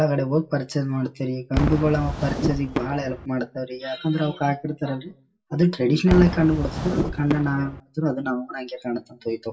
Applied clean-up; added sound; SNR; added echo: none; Whoosh, swoosh, swish / Fireworks; 7 dB; reverberation time 0.2 s.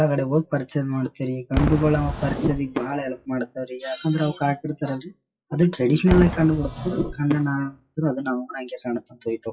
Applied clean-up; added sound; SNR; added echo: classical method WPE with log-MMSE.